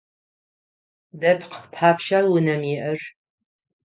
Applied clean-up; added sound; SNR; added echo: none; none; none; none.